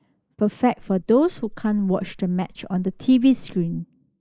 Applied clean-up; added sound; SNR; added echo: neural mask model Resemble Enhance denoiser.